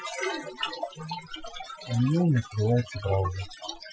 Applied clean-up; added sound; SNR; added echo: classical method Wiener filter.